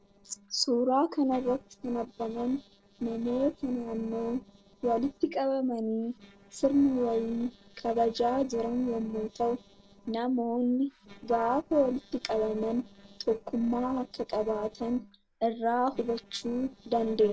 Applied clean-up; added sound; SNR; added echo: neural separator model SepFormer DNS4.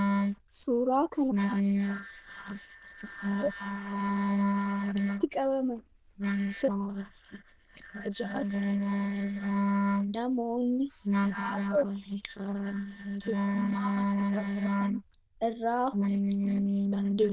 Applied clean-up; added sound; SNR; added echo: neural diffusion model UNIVERSE++.